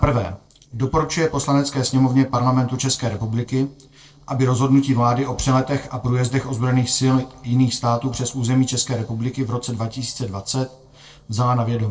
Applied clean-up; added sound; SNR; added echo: neural separator model SepFormer DNS4.